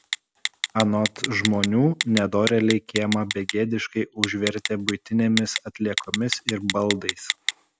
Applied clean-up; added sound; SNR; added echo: none; Telephone; 6 dB; none.